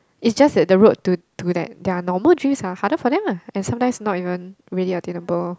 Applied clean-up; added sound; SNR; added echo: none; none; none; none.